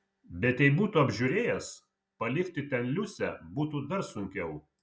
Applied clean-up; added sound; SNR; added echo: none; none; none; none.